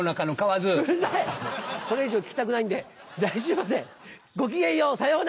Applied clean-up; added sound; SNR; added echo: none; none; none; none.